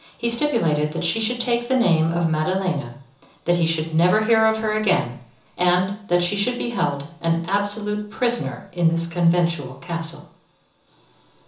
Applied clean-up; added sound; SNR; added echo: none; none; none; reverberation time 0.7 s.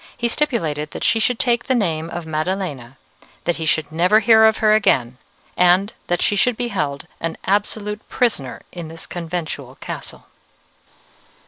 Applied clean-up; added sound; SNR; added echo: none; none; none; none.